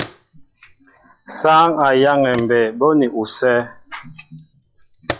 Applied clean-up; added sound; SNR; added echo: classical method log-MMSE.